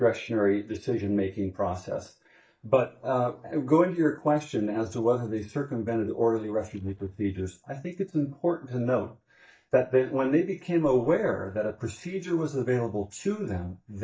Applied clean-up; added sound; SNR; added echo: neural mask model DeepFilterNet 3.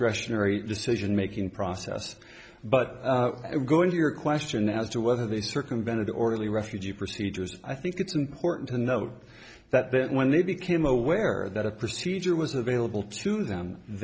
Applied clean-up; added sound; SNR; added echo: none; none; none; none.